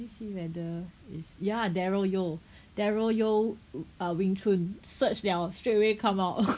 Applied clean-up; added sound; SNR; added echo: none; none; none; none.